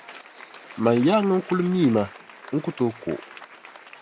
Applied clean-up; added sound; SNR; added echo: none; Applause; 19 dB; none.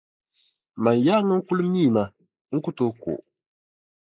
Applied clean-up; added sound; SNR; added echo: neural mask model Resemble Enhance denoiser.